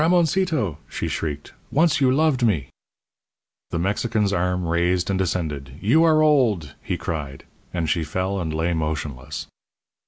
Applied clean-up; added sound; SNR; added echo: none; none; none; none.